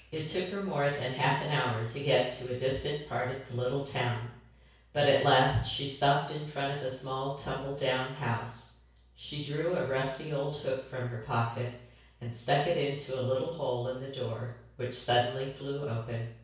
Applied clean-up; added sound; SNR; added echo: none; none; none; reverberation time 0.6 s.